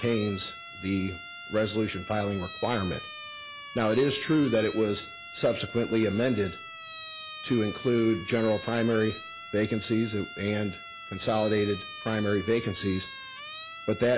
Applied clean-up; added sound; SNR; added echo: none; Siren; 13 dB; none.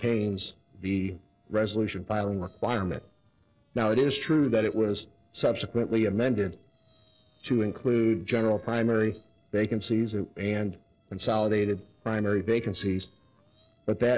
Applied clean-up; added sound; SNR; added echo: neural separator model SepFormer DNS4.